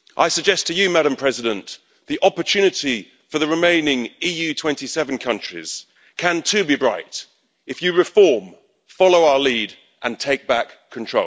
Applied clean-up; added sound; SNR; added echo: none; none; none; none.